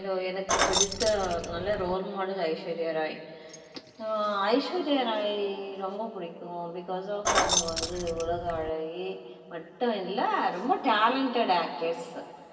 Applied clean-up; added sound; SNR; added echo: none; Keys jangling; 0 dB; reverberation time 2.3 s.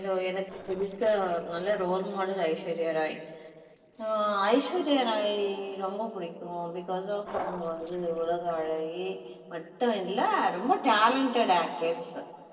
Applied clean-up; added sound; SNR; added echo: neural separator model SepFormer DNS4.